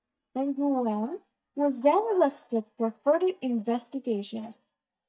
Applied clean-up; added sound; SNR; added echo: neural mask model DeepFilterNet 3.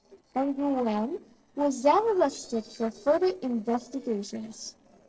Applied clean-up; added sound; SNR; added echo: neural separator model SepFormer DNS4.